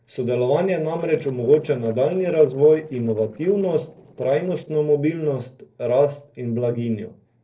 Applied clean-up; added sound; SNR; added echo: neural separator model SepFormer DNS4.